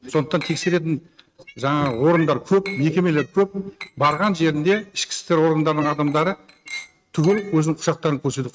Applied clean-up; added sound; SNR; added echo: neural mask model RNNoise.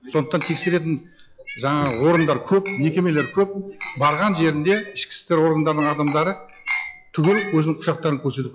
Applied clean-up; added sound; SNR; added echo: classical method log-MMSE.